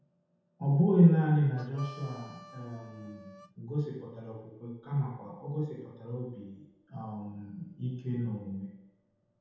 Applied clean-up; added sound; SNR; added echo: none; Harmonica; 20 dB; reverberation time 0.9 s.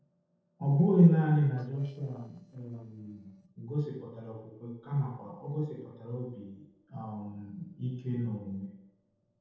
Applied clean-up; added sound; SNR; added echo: neural separator model SepFormer DNS4.